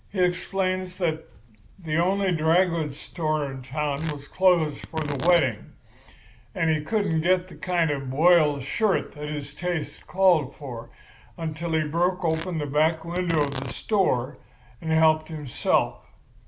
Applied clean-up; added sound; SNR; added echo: none; Tearing; 19 dB; none.